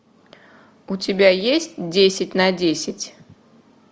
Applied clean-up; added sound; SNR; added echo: none; none; none; none.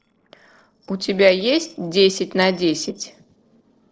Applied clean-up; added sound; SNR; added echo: neural separator model SepFormer DNS4.